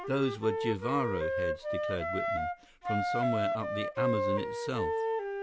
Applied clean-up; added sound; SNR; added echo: none; Wind instrument, woodwind instrument; -2 dB; none.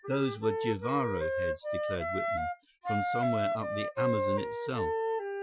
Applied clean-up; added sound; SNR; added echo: classical method Wiener filter.